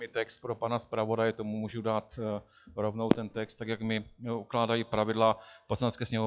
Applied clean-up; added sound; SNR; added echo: classical method log-MMSE.